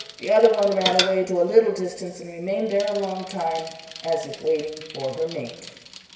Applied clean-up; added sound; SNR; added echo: none; Bicycle; 11 dB; reverberation time 1.0 s.